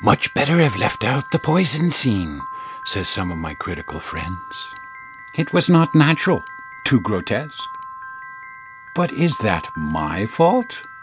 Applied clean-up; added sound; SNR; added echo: none; Piano; 15 dB; none.